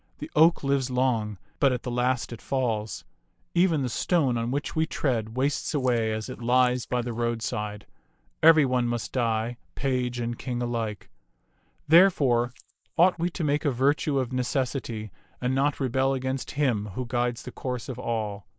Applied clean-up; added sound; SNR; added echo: neural mask model Resemble Enhance denoiser.